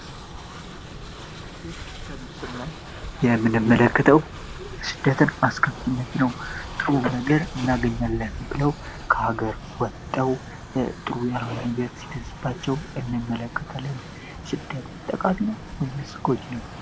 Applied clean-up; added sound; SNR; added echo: none; Train; 12 dB; none.